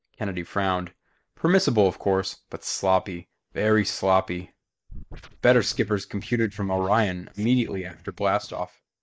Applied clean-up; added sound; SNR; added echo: neural mask model DeepFilterNet 3.